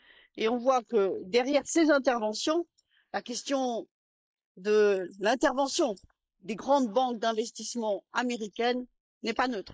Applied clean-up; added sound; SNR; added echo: neural mask model Resemble Enhance denoiser.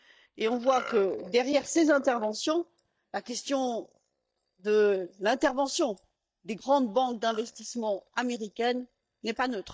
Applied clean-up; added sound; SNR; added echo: neural mask model DeepFilterNet 3.